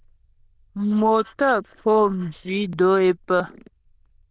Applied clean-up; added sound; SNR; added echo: neural diffusion model UNIVERSE++.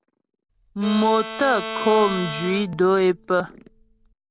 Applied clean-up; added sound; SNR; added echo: none; Bowed string instrument; 11 dB; none.